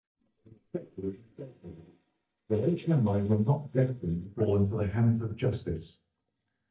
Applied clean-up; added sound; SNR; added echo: neural mask model DeepFilterNet 3.